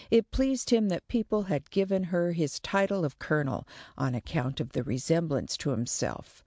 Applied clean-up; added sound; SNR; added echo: none; none; none; none.